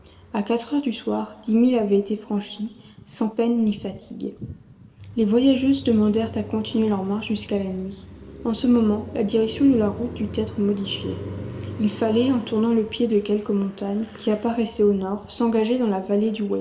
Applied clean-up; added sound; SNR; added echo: none; Car passing by; 16 dB; reverberation time 2.7 s.